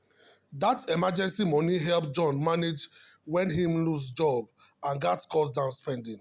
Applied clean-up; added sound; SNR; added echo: none; none; none; none.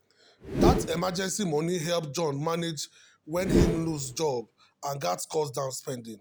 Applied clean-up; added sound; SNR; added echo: none; Whoosh, swoosh, swish; -2 dB; none.